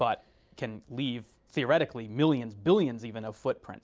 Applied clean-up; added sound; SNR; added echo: none; none; none; none.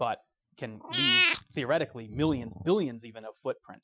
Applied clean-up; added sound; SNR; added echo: classical method Wiener filter.